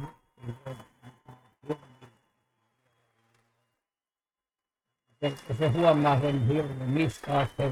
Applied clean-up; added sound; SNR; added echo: neural mask model RNNoise.